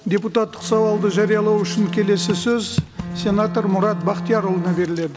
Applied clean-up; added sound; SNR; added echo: none; Bowed string instrument; 7 dB; none.